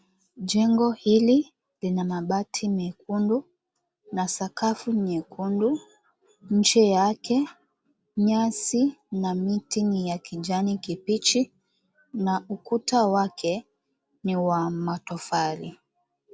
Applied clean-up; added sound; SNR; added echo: none; none; none; none.